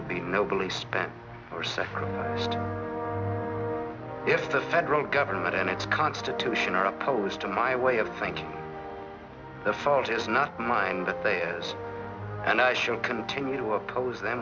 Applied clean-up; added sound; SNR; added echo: none; none; none; none.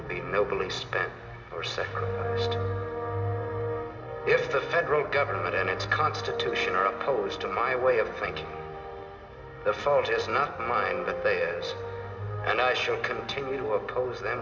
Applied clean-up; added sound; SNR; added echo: none; none; none; reverberation time 2.6 s.